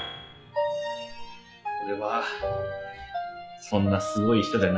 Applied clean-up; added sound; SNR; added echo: classical method log-MMSE.